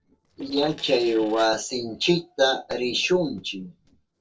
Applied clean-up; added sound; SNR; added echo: neural separator model SepFormer DNS4.